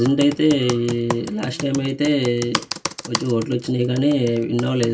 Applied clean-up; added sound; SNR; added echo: none; Computer keyboard; 11 dB; reverberation time 0.2 s.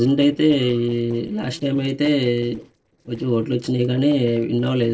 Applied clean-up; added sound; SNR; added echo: neural separator model SepFormer DNS4.